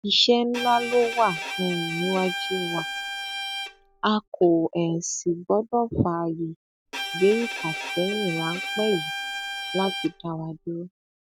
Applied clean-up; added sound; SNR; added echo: none; Bowed string instrument; 6 dB; none.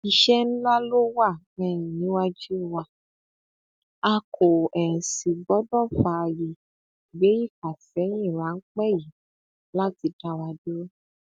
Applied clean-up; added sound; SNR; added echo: none; none; none; none.